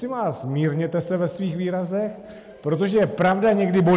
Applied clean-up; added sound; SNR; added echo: none; none; none; none.